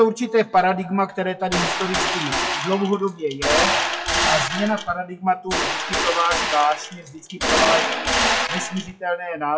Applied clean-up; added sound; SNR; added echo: classical method WPE with log-MMSE.